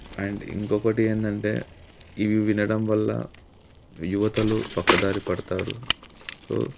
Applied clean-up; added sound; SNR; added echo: none; Bicycle; 7 dB; none.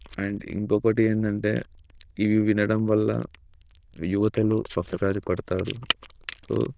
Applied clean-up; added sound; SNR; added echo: neural diffusion model UNIVERSE++.